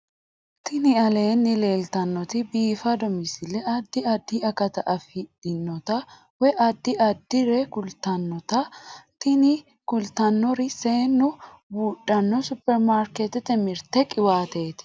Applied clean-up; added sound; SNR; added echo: none; none; none; none.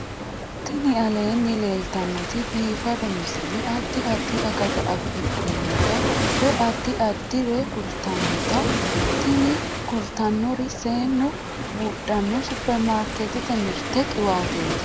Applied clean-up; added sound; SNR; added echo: none; Waves, surf; 1 dB; none.